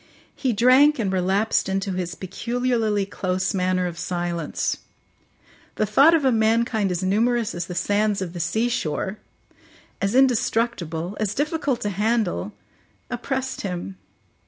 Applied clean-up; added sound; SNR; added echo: none; none; none; none.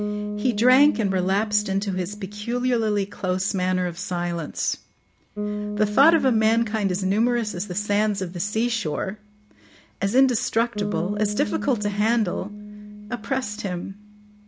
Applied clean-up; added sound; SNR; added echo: none; Bass guitar; 9 dB; none.